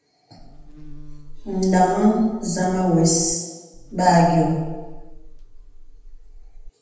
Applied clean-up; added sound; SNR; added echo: none; Buzz; 15 dB; reverberation time 1.0 s.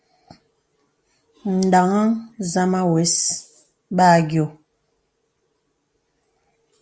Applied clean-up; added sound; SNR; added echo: none; none; none; none.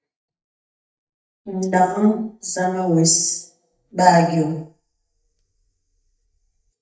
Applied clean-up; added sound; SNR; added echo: neural mask model DeepFilterNet 3.